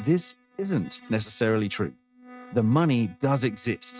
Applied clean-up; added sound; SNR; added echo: neural mask model RNNoise.